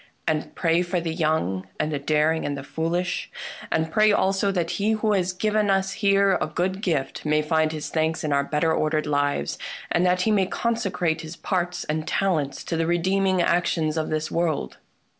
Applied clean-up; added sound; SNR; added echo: none; none; none; none.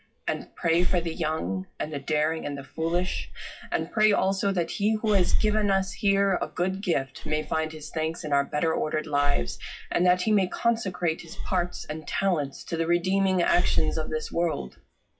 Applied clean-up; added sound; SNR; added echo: classical method WPE with log-MMSE.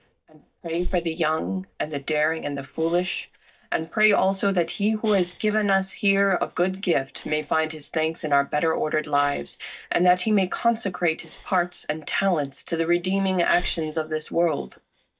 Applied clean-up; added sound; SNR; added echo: neural mask model DeepFilterNet 3.